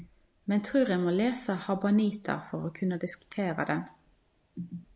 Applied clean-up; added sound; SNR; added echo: none; none; none; none.